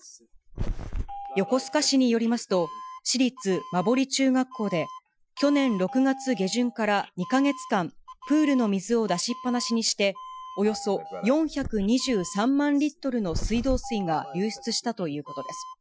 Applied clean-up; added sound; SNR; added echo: classical method Wiener filter.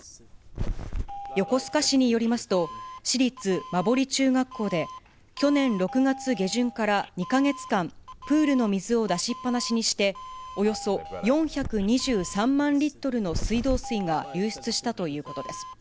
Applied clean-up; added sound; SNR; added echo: none; Doorbell; 12 dB; none.